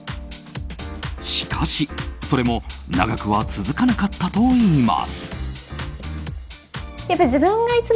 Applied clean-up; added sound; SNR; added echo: none; Engine; 16 dB; none.